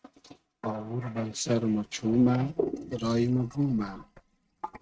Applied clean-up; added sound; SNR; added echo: neural mask model RNNoise.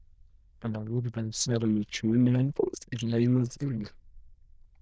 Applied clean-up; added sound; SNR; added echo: neural diffusion model UNIVERSE++.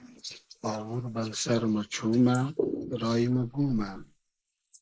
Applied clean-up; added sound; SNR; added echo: neural mask model Resemble Enhance denoiser.